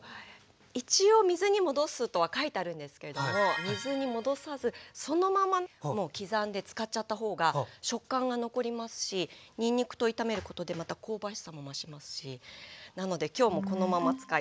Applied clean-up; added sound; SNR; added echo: none; none; none; none.